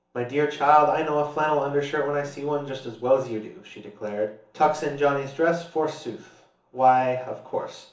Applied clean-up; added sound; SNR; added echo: none; none; none; reverberation time 0.7 s.